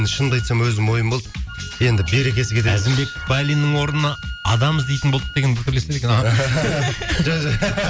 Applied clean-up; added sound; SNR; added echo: none; Wind instrument, woodwind instrument; 17 dB; none.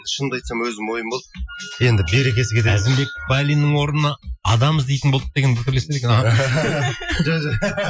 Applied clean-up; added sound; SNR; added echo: classical method Wiener filter.